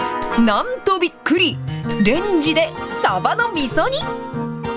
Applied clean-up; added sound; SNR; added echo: none; Clapping; 13 dB; none.